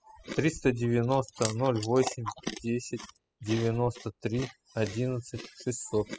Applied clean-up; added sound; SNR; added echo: classical method spectral subtraction.